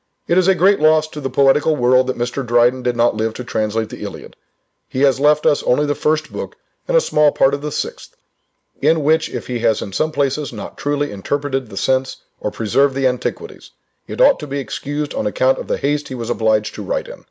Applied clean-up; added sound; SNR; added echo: none; none; none; none.